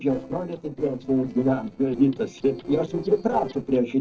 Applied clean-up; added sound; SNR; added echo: neural separator model SepFormer DNS4.